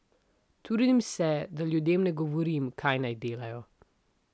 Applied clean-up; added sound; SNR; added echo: none; none; none; none.